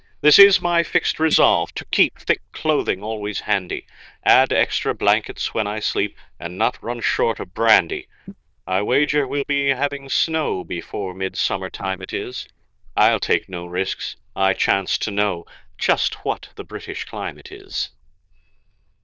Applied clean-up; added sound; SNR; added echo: neural diffusion model UNIVERSE++.